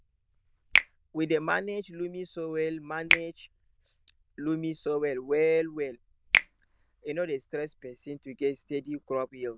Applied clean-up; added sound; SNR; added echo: neural diffusion model UNIVERSE++.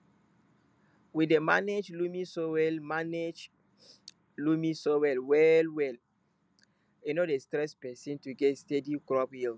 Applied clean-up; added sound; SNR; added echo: none; none; none; none.